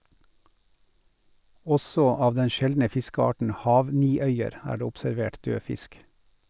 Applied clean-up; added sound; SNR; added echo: none; none; none; none.